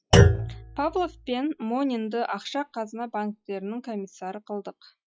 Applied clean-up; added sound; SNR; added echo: classical method log-MMSE.